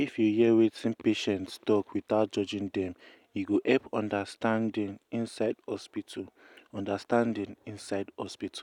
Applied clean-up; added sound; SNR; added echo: none; none; none; none.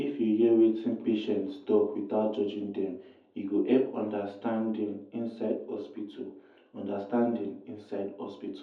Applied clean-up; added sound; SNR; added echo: none; none; none; reverberation time 0.5 s.